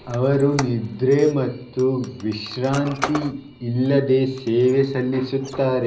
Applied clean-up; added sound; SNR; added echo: none; Squeak; 15 dB; reverberation time 0.5 s.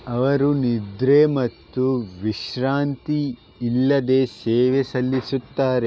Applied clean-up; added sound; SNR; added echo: none; none; none; none.